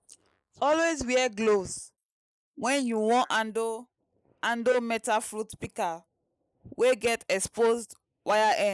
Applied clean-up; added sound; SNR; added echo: neural mask model Resemble Enhance denoiser.